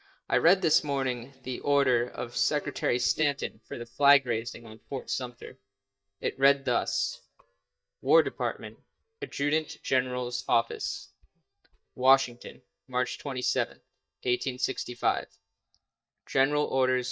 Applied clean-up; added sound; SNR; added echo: neural mask model DeepFilterNet 3.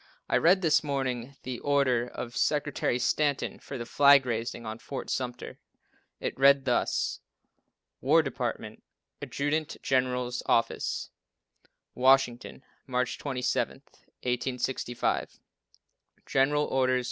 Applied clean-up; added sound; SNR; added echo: none; none; none; none.